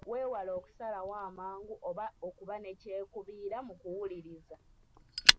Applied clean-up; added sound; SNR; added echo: none; Fire; -4 dB; none.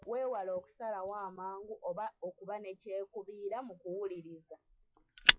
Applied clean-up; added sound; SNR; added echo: classical method log-MMSE.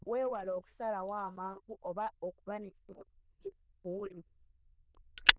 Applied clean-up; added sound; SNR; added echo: neural diffusion model UNIVERSE++.